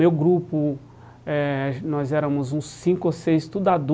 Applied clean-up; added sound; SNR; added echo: none; none; none; none.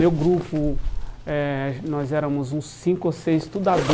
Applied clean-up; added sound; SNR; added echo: none; Zipper (clothing); 7 dB; none.